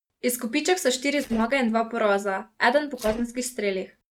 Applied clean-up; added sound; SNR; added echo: neural mask model RNNoise.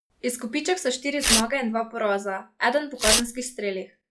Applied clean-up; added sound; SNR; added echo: classical method log-MMSE.